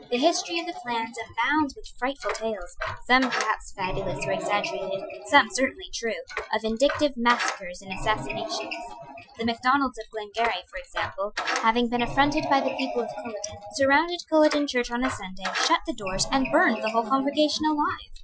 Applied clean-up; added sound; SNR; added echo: classical method Wiener filter.